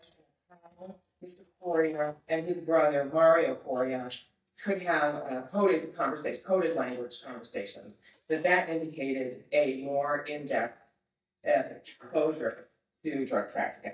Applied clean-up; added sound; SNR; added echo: neural mask model DeepFilterNet 3.